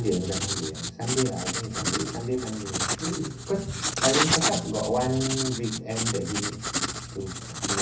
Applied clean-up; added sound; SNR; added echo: none; Writing; 0 dB; reverberation time 0.3 s.